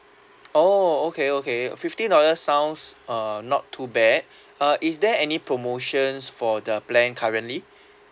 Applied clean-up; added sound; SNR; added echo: none; none; none; none.